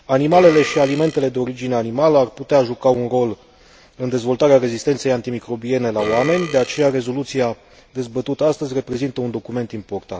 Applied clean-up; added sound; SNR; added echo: none; Burping, eructation; 12 dB; none.